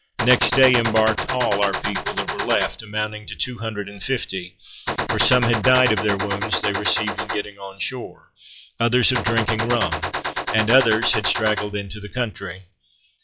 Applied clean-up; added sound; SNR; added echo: classical method log-MMSE.